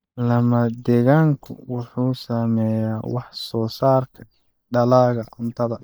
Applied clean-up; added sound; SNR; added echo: neural mask model DeepFilterNet 3.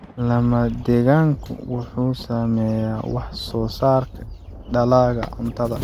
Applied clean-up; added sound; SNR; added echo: none; Thunder; 15 dB; none.